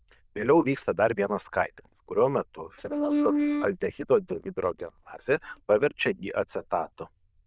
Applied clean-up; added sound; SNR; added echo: neural diffusion model UNIVERSE++.